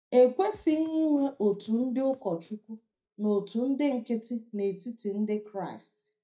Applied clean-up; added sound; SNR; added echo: neural mask model DeepFilterNet 3.